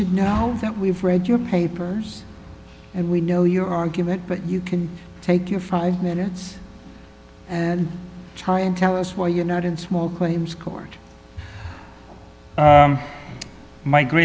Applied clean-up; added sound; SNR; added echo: none; none; none; none.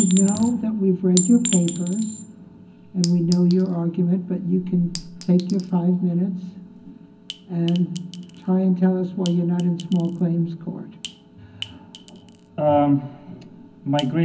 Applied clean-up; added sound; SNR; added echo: none; Chink, clink; 13 dB; reverberation time 0.4 s.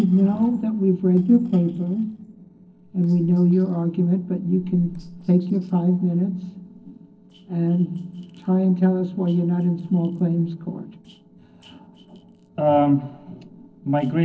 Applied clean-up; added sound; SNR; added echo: neural separator model SepFormer DNS4.